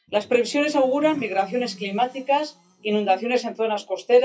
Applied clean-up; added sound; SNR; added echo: classical method WPE with log-MMSE.